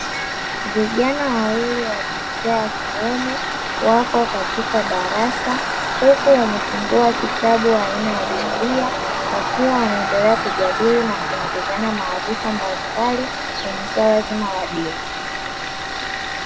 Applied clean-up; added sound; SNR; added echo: none; Tools; 3 dB; none.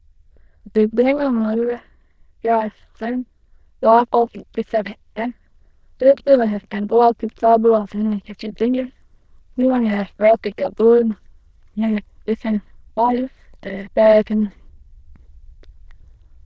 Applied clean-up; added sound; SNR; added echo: neural diffusion model UNIVERSE++.